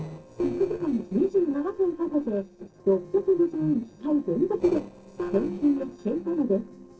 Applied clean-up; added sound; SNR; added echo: neural separator model SepFormer DNS4.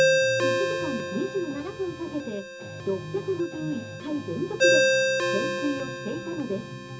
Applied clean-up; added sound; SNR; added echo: none; Ringtone; -4 dB; reverberation time 0.4 s.